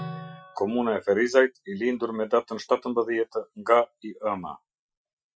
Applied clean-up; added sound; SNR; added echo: classical method Wiener filter.